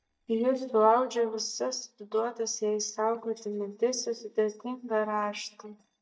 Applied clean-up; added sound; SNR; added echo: neural mask model DeepFilterNet 3.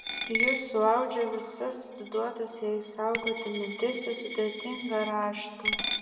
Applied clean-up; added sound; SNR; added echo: none; Coin (dropping); 3 dB; reverberation time 1.7 s.